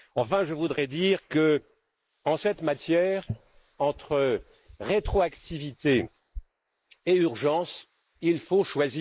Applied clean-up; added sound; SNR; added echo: neural mask model Resemble Enhance denoiser.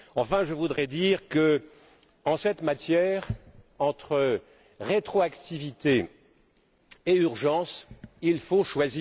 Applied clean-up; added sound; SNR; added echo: none; none; none; none.